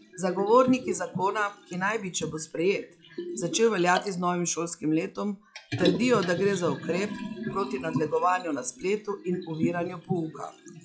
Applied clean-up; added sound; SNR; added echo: classical method log-MMSE.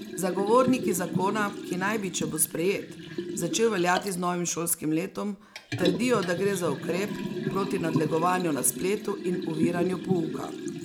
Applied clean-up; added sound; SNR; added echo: none; Liquid; 5 dB; none.